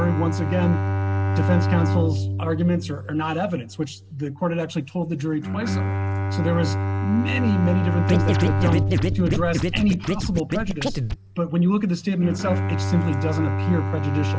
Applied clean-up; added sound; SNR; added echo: none; Scratching (performance technique) + Bowed string instrument; -1 dB; none.